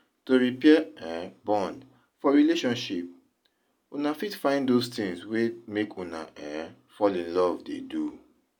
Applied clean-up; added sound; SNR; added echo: none; none; none; none.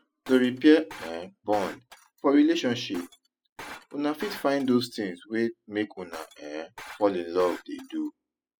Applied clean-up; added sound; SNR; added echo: classical method spectral subtraction.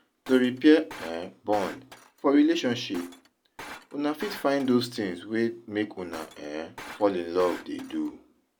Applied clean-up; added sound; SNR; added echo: none; Shatter; 18 dB; none.